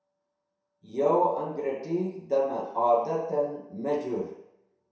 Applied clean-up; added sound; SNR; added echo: none; none; none; reverberation time 0.7 s.